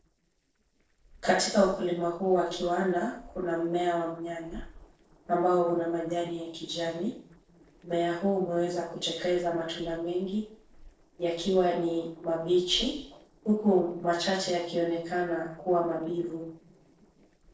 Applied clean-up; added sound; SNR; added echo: neural separator model SepFormer DNS4.